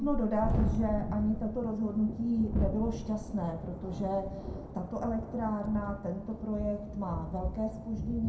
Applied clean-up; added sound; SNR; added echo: none; Thunderstorm; 3 dB; reverberation time 0.4 s.